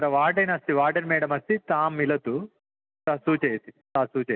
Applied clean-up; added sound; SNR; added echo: none; none; none; none.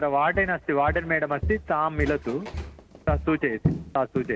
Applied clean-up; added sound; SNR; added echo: none; Walk, footsteps; 6 dB; none.